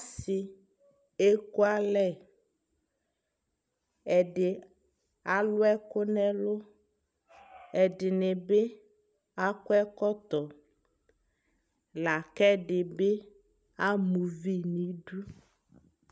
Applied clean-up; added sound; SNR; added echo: none; none; none; none.